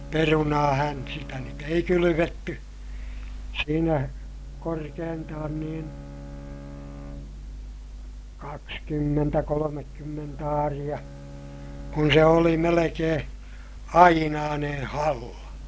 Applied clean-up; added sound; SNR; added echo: none; Bowed string instrument; 19 dB; none.